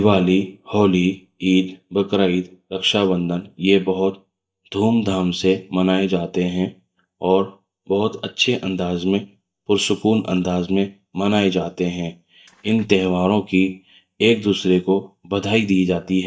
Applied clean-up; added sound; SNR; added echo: neural mask model DeepFilterNet 3.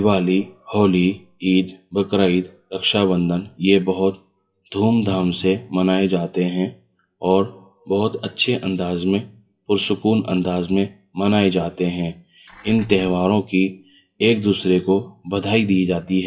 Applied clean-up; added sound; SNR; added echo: classical method WPE with log-MMSE.